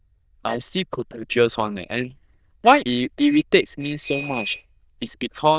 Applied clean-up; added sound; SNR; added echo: neural diffusion model UNIVERSE++.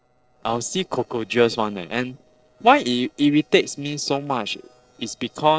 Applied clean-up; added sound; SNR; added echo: neural separator model SepFormer DNS4.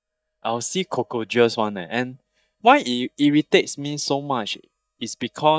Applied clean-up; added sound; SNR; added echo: neural mask model DeepFilterNet 3.